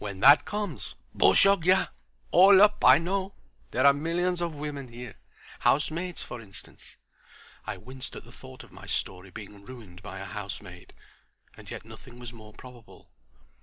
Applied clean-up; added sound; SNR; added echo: none; none; none; none.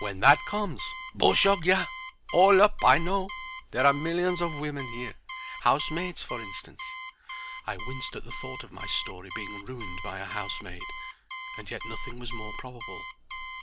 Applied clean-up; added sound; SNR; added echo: none; Alarm; 12 dB; none.